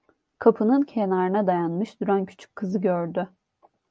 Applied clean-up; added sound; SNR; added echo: none; none; none; none.